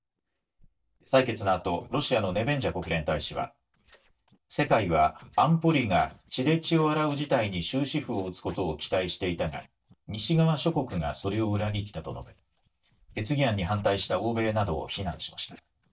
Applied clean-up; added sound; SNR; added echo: neural mask model DeepFilterNet 3.